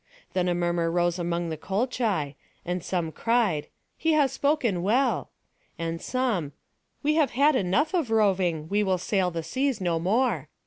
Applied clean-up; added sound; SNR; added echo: none; none; none; none.